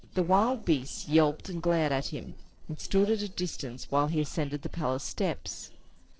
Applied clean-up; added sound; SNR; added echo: neural separator model SepFormer DNS4.